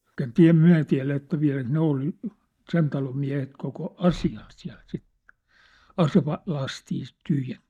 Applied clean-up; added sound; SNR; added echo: neural mask model DeepFilterNet 3.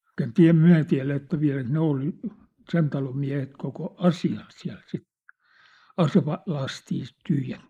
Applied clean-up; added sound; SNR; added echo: neural mask model Resemble Enhance denoiser.